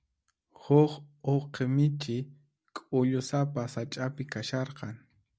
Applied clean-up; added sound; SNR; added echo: none; none; none; none.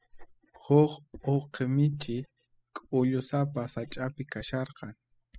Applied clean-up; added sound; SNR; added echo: classical method spectral subtraction.